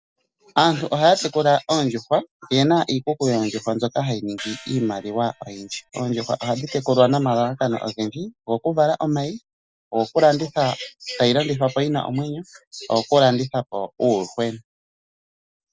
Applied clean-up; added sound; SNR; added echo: none; Gong; 19 dB; none.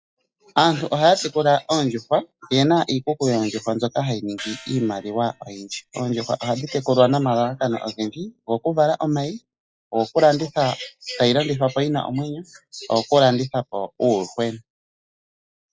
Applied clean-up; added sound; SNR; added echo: classical method log-MMSE.